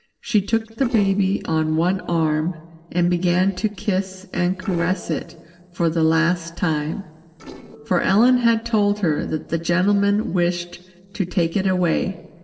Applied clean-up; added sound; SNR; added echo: neural separator model SepFormer DNS4.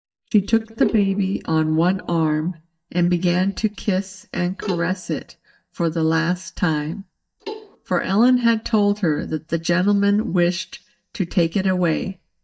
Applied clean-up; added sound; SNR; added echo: neural mask model DeepFilterNet 3.